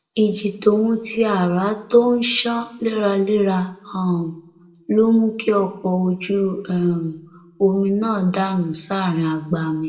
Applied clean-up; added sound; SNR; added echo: none; none; none; reverberation time 0.6 s.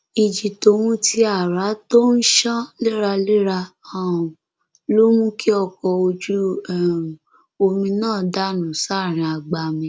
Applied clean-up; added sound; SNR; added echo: none; none; none; none.